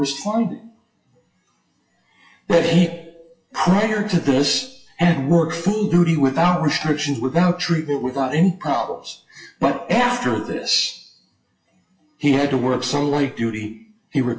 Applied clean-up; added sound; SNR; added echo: classical method WPE with log-MMSE.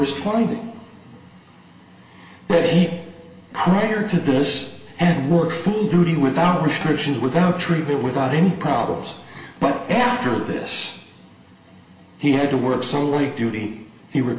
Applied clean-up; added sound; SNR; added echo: none; Bowed string instrument; 18 dB; reverberation time 1.0 s.